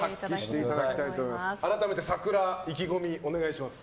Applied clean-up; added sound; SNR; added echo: none; none; none; none.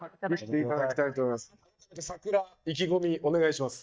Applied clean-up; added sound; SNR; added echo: neural mask model DeepFilterNet 3.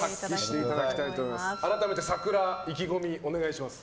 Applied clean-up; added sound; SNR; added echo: none; Wind instrument, woodwind instrument; 13 dB; none.